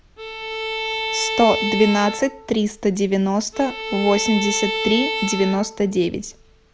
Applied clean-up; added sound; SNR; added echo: none; Bowed string instrument; 6 dB; none.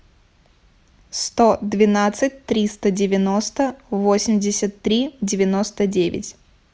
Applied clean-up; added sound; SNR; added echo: none; none; none; none.